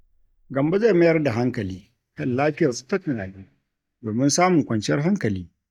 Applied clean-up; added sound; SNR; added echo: neural mask model DeepFilterNet 3.